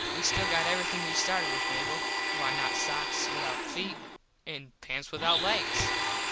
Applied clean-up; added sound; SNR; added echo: none; Domestic sounds, home sounds; -3 dB; none.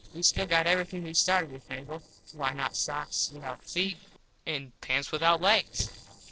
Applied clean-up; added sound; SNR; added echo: neural separator model SepFormer DNS4.